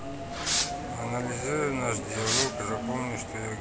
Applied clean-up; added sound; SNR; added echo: none; Fireworks + Subway, metro, underground; 0 dB; none.